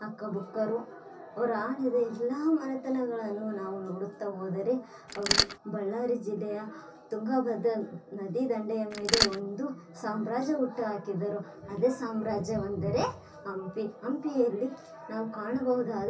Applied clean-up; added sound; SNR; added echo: none; Mechanisms; -4 dB; reverberation time 0.3 s.